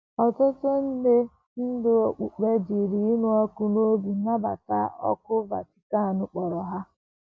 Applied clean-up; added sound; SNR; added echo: none; none; none; none.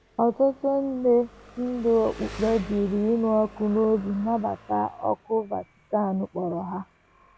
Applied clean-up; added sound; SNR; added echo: none; Engine; 20 dB; none.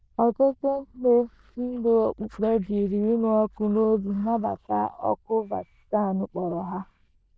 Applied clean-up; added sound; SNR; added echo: neural diffusion model UNIVERSE++.